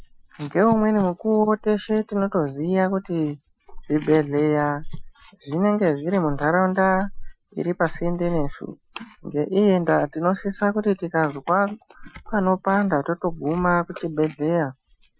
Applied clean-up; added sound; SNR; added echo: classical method Wiener filter.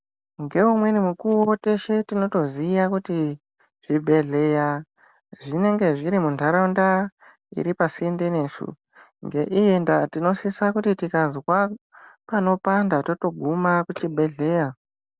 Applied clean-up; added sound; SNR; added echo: none; none; none; none.